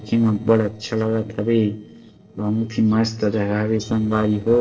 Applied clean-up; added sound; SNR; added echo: neural separator model SepFormer DNS4.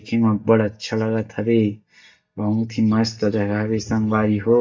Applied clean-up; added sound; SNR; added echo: neural mask model DeepFilterNet 3.